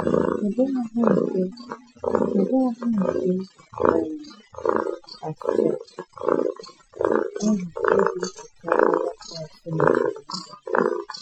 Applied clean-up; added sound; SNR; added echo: classical method Wiener filter.